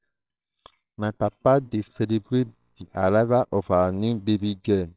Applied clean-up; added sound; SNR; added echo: neural separator model SepFormer WHAMR!.